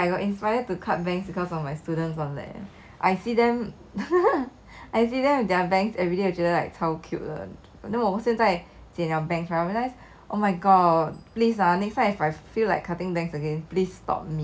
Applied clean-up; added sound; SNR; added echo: none; none; none; none.